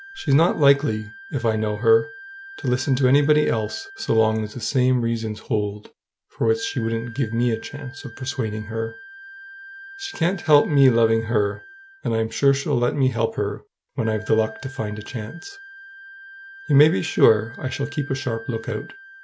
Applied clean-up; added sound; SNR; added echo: none; Wind instrument, woodwind instrument; 19 dB; none.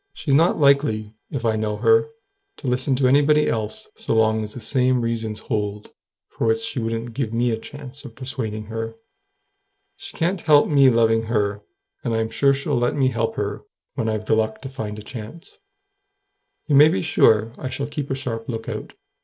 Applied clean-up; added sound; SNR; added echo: neural separator model SepFormer DNS4.